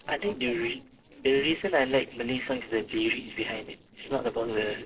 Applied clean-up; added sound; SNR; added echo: neural separator model SepFormer DNS4.